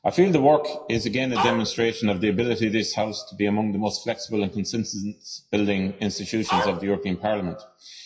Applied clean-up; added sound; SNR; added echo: classical method WPE with log-MMSE.